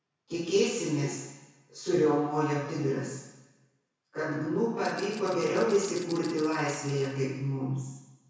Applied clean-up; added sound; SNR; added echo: none; Rattle (instrument); 19 dB; reverberation time 1.0 s.